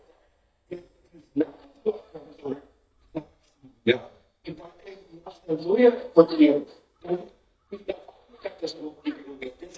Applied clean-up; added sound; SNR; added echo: neural mask model DeepFilterNet 3.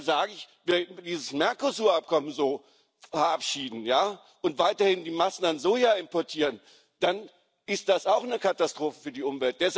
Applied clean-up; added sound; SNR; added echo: none; none; none; none.